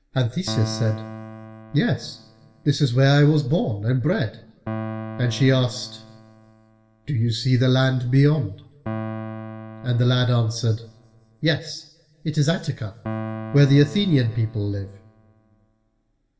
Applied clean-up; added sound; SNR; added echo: none; Piano; 14 dB; reverberation time 0.7 s.